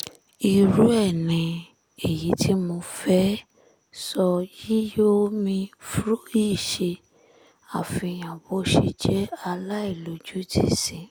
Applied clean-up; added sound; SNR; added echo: none; none; none; none.